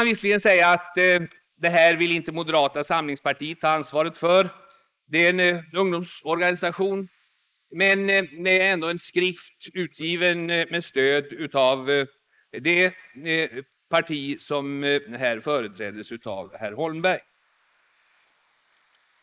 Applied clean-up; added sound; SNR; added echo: neural mask model Resemble Enhance denoiser.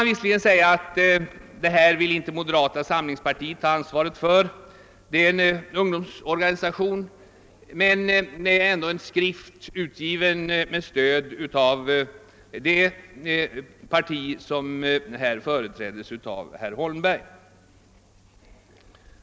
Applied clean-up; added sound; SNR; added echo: none; none; none; none.